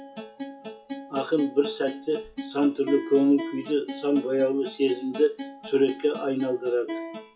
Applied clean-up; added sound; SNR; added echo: classical method WPE with log-MMSE.